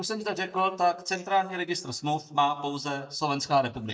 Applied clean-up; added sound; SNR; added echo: neural mask model DeepFilterNet 3.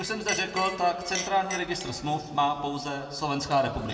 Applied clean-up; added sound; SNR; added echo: none; Chink, clink; 12 dB; reverberation time 2.1 s.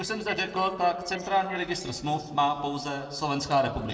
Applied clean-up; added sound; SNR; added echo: neural separator model SepFormer DNS4.